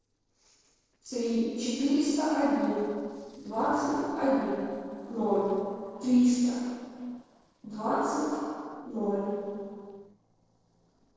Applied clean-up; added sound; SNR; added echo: neural separator model SepFormer DNS4.